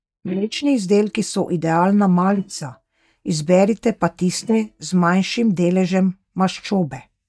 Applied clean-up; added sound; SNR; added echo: neural mask model DeepFilterNet 3.